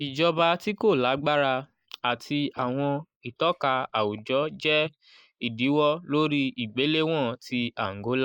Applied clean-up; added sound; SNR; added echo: neural mask model Resemble Enhance denoiser.